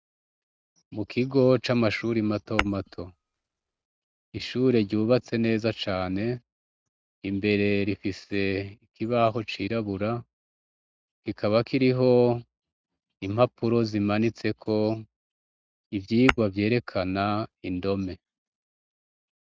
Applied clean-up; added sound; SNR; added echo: neural mask model RNNoise.